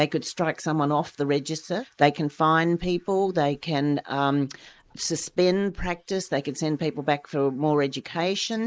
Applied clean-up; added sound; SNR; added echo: neural mask model Resemble Enhance denoiser.